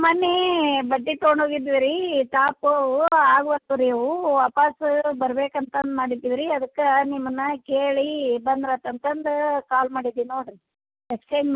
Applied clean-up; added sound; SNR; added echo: none; none; none; none.